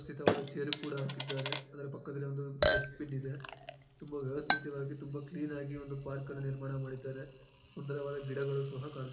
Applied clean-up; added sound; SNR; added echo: none; Chink, clink / Liquid; -5 dB; reverberation time 1.7 s.